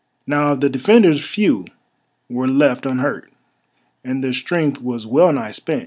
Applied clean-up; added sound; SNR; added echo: none; none; none; none.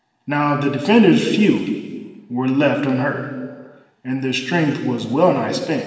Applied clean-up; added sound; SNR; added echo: none; none; none; reverberation time 1.6 s.